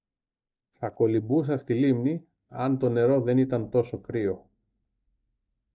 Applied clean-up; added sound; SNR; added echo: neural mask model DeepFilterNet 3.